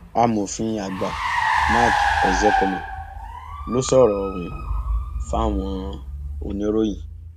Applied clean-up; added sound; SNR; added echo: none; Car; 0 dB; none.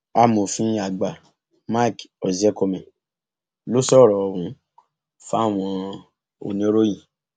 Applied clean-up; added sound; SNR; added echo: none; none; none; none.